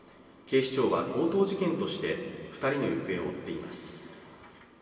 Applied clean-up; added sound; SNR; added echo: none; none; none; reverberation time 2.5 s.